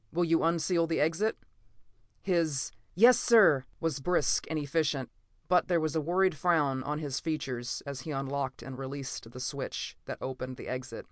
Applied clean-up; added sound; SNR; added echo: none; none; none; none.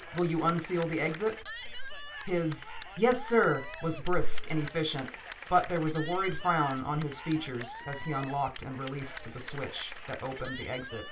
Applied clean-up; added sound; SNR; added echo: none; Cheering / Clapping; 15 dB; reverberation time 0.2 s.